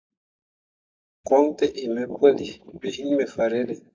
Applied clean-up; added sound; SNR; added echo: neural mask model DeepFilterNet 3.